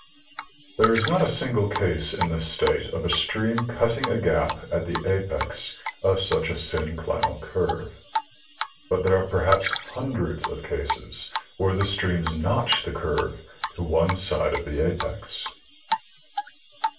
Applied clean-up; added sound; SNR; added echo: none; Drip; 8 dB; reverberation time 0.3 s.